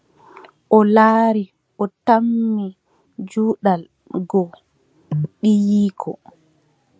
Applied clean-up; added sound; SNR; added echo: none; none; none; none.